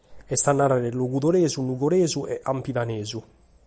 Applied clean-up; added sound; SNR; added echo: none; none; none; none.